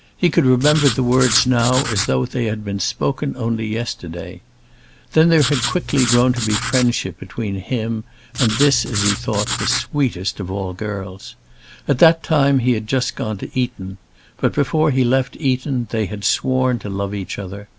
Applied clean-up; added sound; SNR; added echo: none; Writing; 5 dB; none.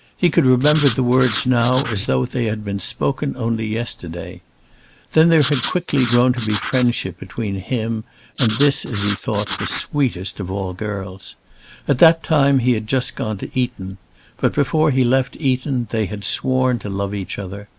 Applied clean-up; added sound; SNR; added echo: neural mask model Resemble Enhance denoiser.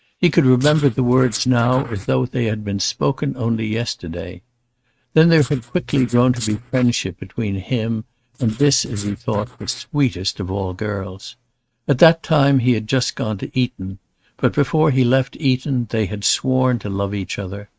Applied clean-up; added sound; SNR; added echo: neural mask model RNNoise.